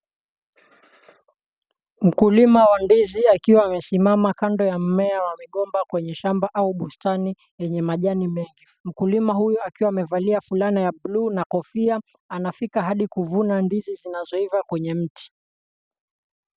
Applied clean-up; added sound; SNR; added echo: none; none; none; none.